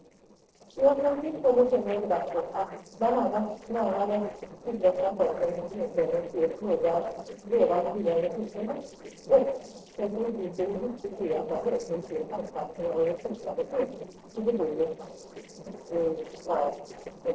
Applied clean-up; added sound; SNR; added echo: neural separator model SepFormer DNS4.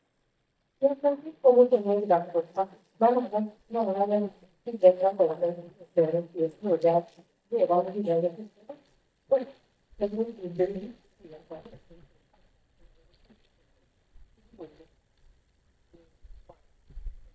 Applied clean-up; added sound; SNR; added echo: neural mask model DeepFilterNet 3.